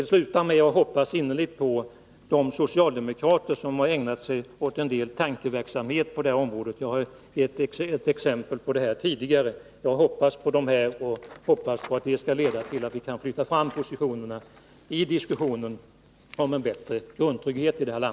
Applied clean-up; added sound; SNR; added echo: none; none; none; none.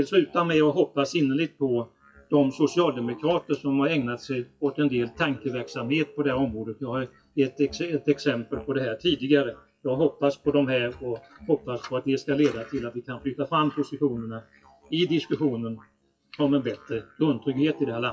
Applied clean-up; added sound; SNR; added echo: classical method WPE with log-MMSE.